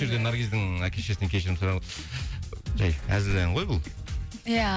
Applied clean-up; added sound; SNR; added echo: none; Slam; 13 dB; none.